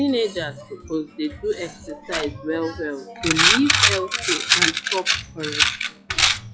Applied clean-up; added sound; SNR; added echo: classical method log-MMSE.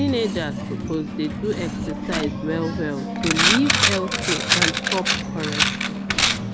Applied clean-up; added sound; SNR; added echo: none; Coin (dropping); -4 dB; none.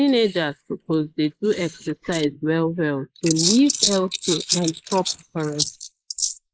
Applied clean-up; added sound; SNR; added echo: neural mask model Resemble Enhance denoiser.